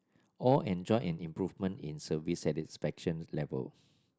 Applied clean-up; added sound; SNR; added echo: none; none; none; none.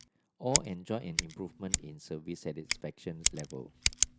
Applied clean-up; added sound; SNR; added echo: none; Scissors; -4 dB; none.